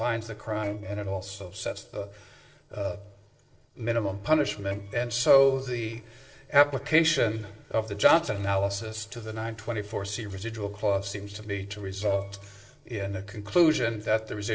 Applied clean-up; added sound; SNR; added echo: neural separator model SepFormer DNS4.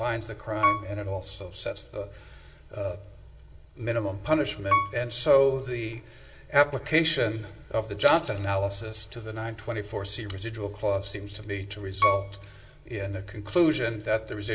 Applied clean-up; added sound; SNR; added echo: none; Piano; 3 dB; reverberation time 1.3 s.